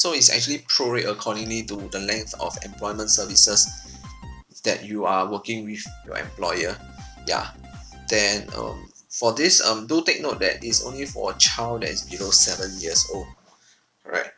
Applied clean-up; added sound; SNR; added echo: none; Drum kit; 17 dB; none.